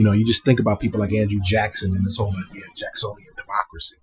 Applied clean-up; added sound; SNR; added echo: classical method Wiener filter.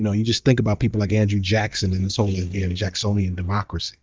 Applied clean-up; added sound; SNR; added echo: neural mask model DeepFilterNet 3.